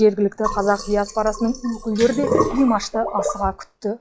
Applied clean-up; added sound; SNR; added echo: classical method log-MMSE.